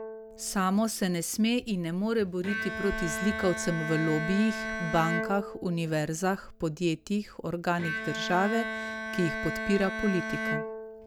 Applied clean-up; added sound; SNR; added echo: none; Bowed string instrument; 6 dB; none.